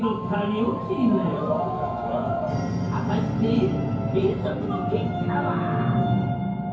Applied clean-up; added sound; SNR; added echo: none; Keyboard (musical); 15 dB; reverberation time 0.9 s.